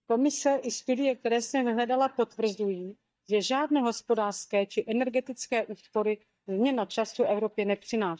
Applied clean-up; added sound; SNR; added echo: neural mask model DeepFilterNet 3.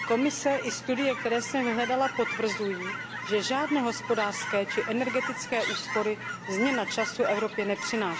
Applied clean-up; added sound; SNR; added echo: none; Chirp, tweet / Fowl; 6 dB; none.